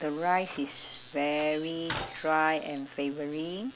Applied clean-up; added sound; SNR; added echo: none; Slam; 12 dB; none.